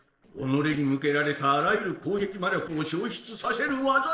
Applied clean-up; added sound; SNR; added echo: neural separator model SepFormer DNS4.